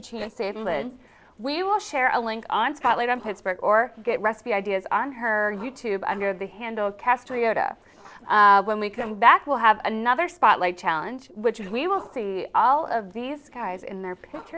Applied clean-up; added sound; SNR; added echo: neural separator model SepFormer DNS4.